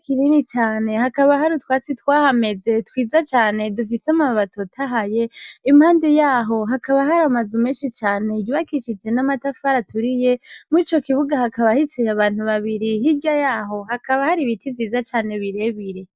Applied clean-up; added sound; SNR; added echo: none; none; none; none.